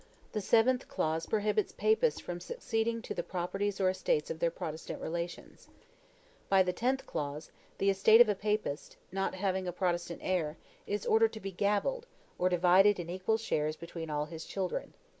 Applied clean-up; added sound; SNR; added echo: none; none; none; none.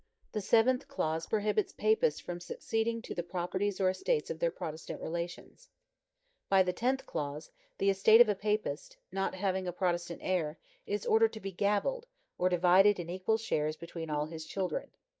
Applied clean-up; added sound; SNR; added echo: neural mask model DeepFilterNet 3.